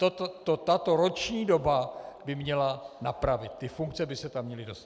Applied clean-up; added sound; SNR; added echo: none; none; none; none.